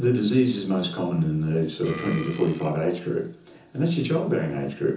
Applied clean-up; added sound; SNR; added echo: none; Burping, eructation; 15 dB; reverberation time 0.6 s.